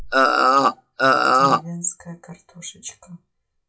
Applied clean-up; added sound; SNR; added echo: classical method WPE with log-MMSE.